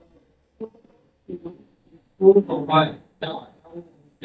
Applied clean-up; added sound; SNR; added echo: neural mask model DeepFilterNet 3.